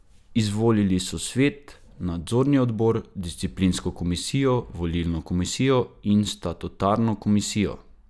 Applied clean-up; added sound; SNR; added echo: none; none; none; none.